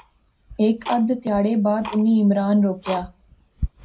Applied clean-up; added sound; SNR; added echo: none; Tick-tock; 14 dB; reverberation time 0.3 s.